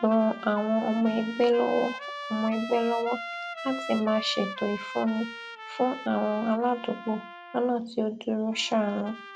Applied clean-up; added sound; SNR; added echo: none; Trumpet; 12 dB; none.